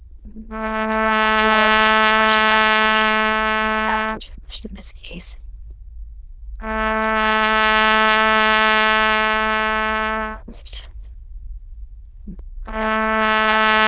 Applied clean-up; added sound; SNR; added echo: neural diffusion model UNIVERSE++.